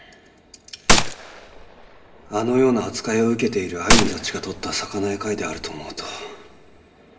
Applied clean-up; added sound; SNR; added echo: none; Gunshot, gunfire; -1 dB; reverberation time 2.4 s.